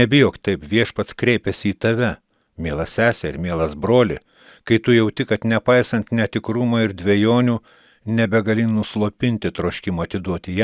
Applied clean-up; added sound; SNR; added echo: none; none; none; none.